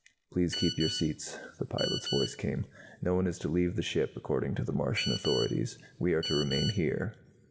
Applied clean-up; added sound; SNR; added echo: none; Telephone; 7 dB; reverberation time 1.4 s.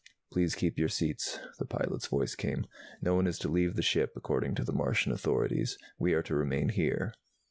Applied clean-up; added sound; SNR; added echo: none; none; none; none.